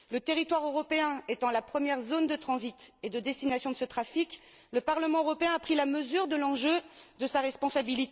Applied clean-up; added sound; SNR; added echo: none; none; none; none.